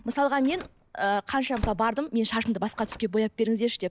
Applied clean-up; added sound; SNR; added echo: none; Slam; 15 dB; none.